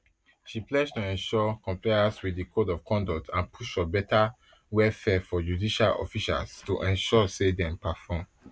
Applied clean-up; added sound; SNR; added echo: none; none; none; none.